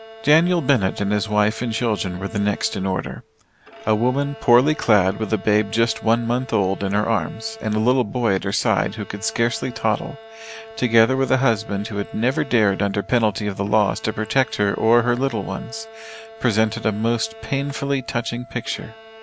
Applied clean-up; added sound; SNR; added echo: none; Bowed string instrument + Wind instrument, woodwind instrument; 19 dB; none.